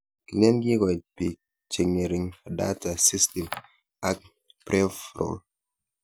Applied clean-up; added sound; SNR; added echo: none; none; none; none.